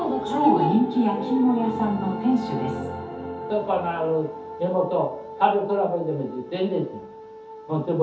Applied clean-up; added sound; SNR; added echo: none; Wind instrument, woodwind instrument; 13 dB; reverberation time 0.5 s.